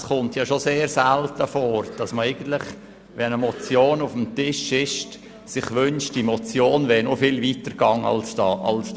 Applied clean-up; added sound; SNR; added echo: none; none; none; none.